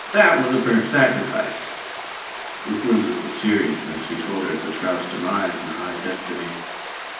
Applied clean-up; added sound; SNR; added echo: none; Stream; 9 dB; reverberation time 0.9 s.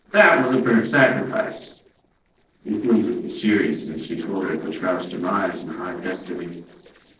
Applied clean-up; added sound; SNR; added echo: neural separator model SepFormer DNS4.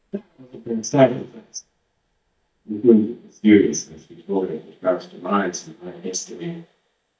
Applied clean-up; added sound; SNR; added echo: neural mask model DeepFilterNet 3.